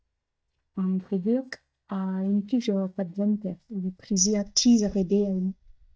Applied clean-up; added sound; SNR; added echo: neural mask model DeepFilterNet 3.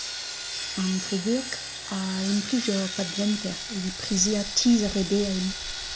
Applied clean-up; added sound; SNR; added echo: none; Sawing; 7 dB; none.